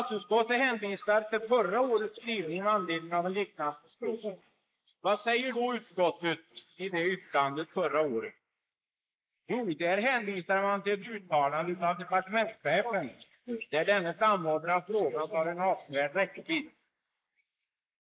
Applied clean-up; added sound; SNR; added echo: neural mask model Resemble Enhance denoiser.